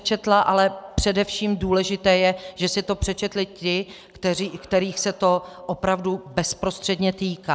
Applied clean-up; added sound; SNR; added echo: none; none; none; none.